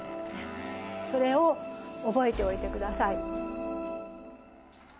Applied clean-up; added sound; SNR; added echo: none; Engine; 19 dB; none.